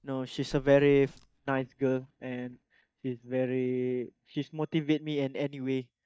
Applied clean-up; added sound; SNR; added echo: neural mask model DeepFilterNet 3.